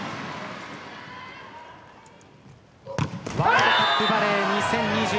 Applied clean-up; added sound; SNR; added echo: none; none; none; none.